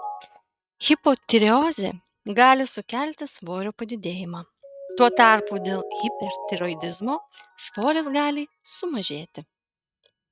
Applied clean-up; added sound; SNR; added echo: neural mask model RNNoise.